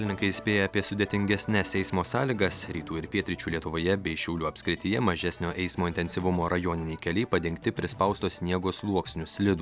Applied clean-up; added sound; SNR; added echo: none; none; none; none.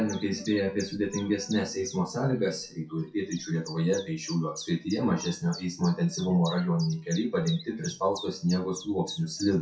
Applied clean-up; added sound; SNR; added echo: classical method WPE with log-MMSE.